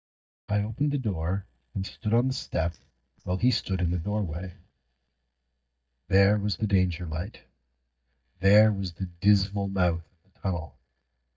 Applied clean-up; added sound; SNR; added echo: neural mask model DeepFilterNet 3.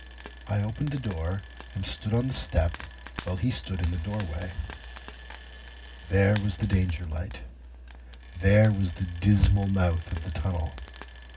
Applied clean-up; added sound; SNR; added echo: none; Frying (food); 15 dB; reverberation time 0.4 s.